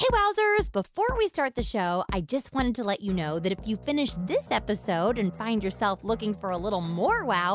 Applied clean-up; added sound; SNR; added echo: none; none; none; none.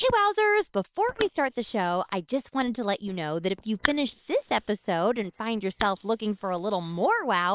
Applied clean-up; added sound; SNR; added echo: neural separator model SepFormer WHAM!.